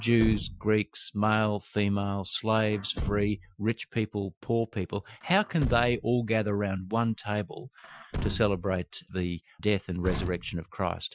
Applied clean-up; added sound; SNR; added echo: classical method Wiener filter.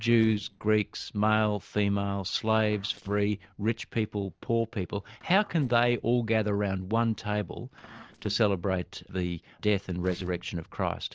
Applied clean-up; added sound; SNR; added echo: neural separator model SepFormer DNS4.